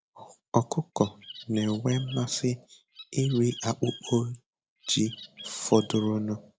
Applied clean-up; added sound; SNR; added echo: none; Bird; 17 dB; none.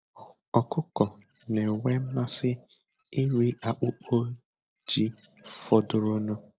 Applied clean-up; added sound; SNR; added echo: neural separator model SepFormer DNS4.